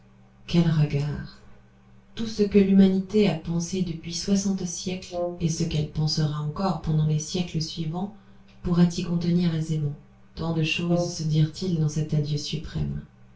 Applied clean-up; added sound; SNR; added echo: none; Brass instrument; 10 dB; reverberation time 0.3 s.